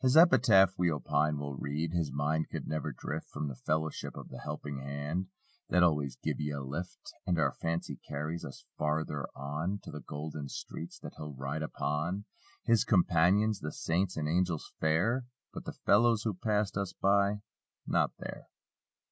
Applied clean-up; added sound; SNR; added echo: none; none; none; none.